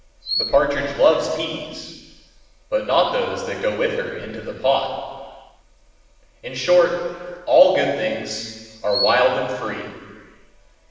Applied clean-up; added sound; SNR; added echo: none; Chirp, tweet; 9 dB; reverberation time 1.6 s.